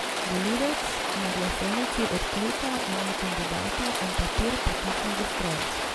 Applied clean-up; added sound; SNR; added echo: none; Rain; -2 dB; none.